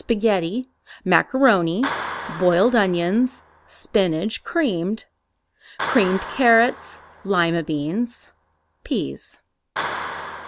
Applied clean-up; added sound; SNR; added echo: none; Clapping; 12 dB; none.